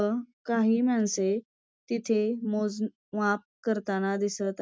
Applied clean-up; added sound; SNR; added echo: none; none; none; none.